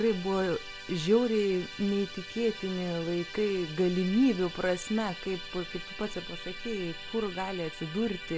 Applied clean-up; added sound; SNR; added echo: none; Musical instrument; 13 dB; none.